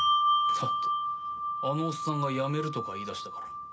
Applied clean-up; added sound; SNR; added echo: none; Bell; -5 dB; none.